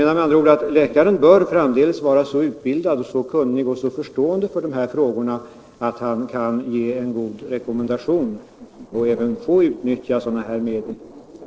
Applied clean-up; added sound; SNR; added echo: neural separator model SepFormer DNS4.